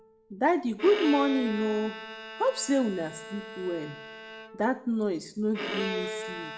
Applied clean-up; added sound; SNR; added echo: none; Bowed string instrument; 9 dB; reverberation time 0.6 s.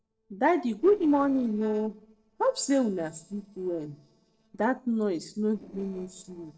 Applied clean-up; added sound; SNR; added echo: neural separator model SepFormer DNS4.